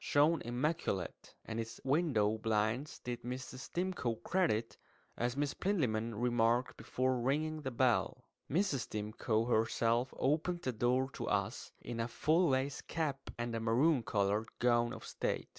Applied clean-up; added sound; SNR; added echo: none; none; none; none.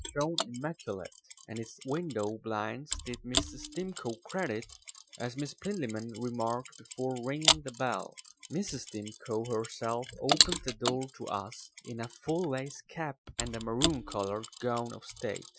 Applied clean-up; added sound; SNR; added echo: classical method Wiener filter.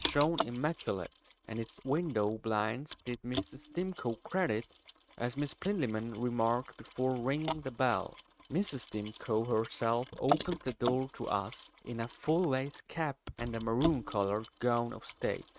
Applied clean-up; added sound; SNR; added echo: neural mask model RNNoise.